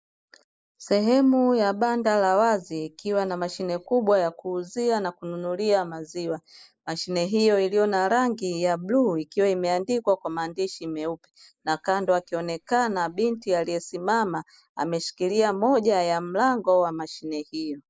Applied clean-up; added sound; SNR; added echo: neural mask model Resemble Enhance denoiser.